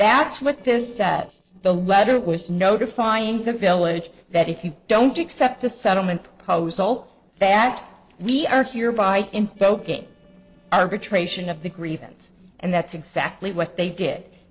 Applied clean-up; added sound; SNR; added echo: neural separator model SepFormer DNS4.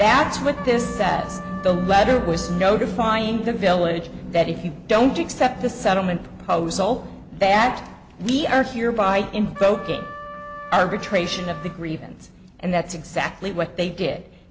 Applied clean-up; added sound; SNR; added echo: none; Trumpet; 16 dB; none.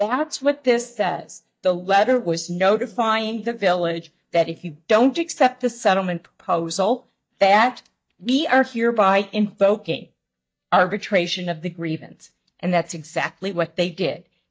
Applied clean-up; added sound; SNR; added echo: neural mask model DeepFilterNet 3.